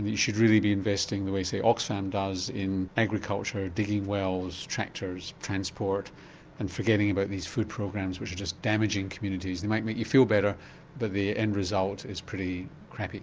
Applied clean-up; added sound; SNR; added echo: none; none; none; none.